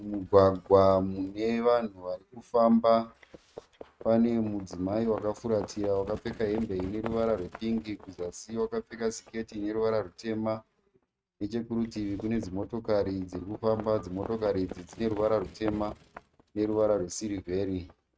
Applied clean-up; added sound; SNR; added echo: neural mask model RNNoise.